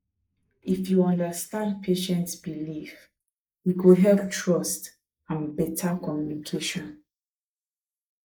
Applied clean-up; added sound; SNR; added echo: neural mask model Resemble Enhance denoiser.